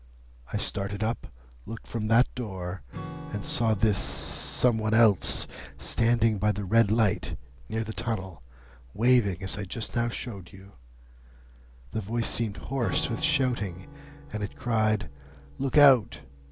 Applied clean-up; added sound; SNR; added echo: none; Acoustic guitar / Strum; 20 dB; none.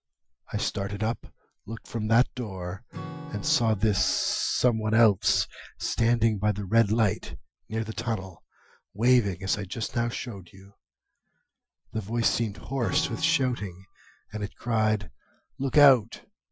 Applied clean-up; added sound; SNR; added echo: classical method Wiener filter.